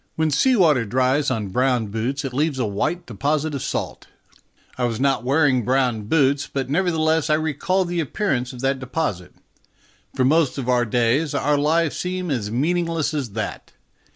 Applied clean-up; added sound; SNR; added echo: none; none; none; none.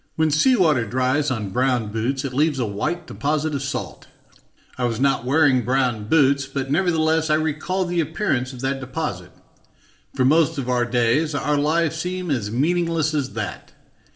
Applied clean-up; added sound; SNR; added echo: none; none; none; reverberation time 0.6 s.